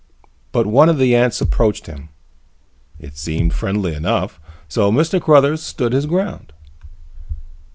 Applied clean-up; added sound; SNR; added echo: none; Bass drum; 0 dB; none.